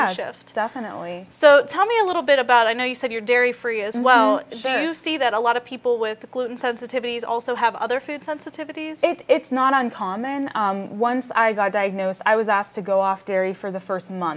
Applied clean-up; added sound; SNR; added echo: none; none; none; none.